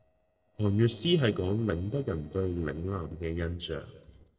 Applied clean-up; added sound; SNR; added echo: neural separator model SepFormer DNS4.